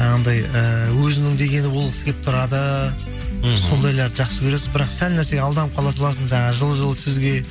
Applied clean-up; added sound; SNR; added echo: none; Acoustic guitar; 16 dB; none.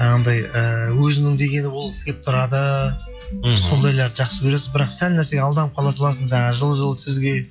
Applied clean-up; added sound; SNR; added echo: classical method log-MMSE.